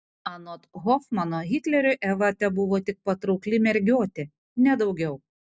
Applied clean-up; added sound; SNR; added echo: none; none; none; none.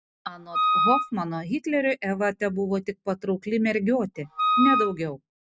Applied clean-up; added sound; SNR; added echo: none; Wind instrument, woodwind instrument; -2 dB; none.